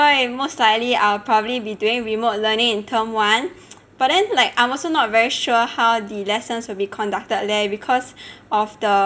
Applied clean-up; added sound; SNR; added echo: none; none; none; none.